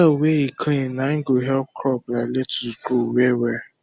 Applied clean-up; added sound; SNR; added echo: none; none; none; none.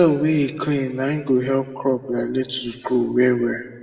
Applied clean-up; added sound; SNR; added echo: none; none; none; reverberation time 1.1 s.